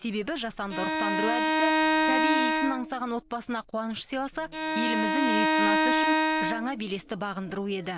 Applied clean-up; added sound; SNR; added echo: none; Bowed string instrument; -5 dB; none.